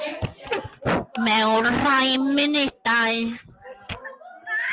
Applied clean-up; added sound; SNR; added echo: none; none; none; none.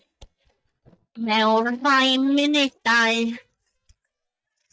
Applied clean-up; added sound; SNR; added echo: neural mask model DeepFilterNet 3.